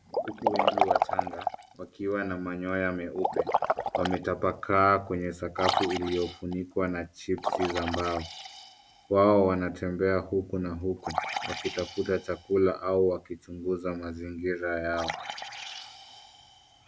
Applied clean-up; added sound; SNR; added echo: none; Liquid; 4 dB; none.